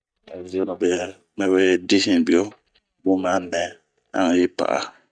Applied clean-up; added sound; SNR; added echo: neural mask model DeepFilterNet 3.